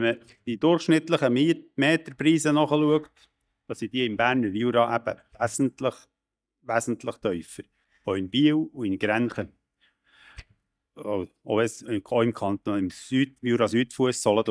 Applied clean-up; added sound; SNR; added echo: neural mask model DeepFilterNet 3.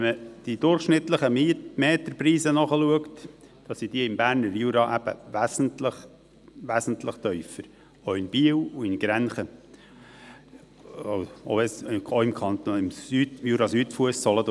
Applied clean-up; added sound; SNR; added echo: none; none; none; none.